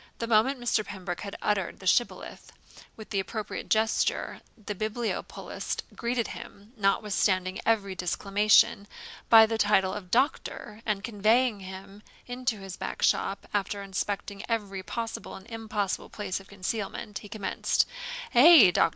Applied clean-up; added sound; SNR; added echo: none; none; none; none.